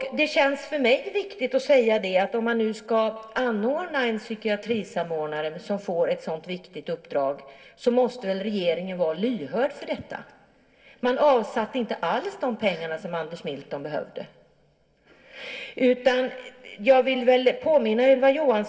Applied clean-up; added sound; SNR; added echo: none; none; none; reverberation time 1.6 s.